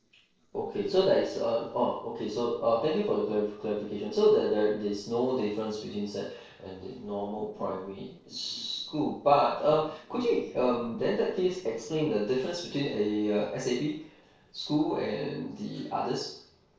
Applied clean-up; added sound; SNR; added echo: neural separator model SepFormer DNS4.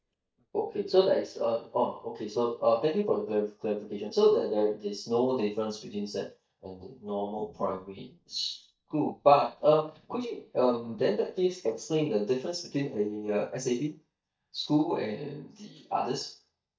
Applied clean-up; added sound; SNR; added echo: neural mask model DeepFilterNet 3.